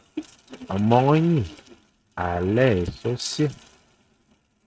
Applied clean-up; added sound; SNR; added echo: neural mask model RNNoise.